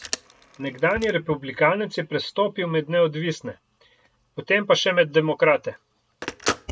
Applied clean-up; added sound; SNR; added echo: none; Telephone; 14 dB; none.